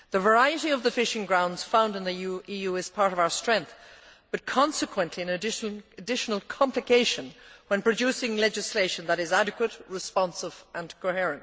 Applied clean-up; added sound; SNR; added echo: none; none; none; none.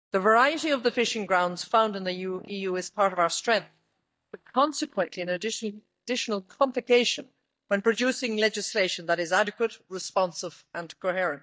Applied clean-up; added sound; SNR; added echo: neural mask model DeepFilterNet 3.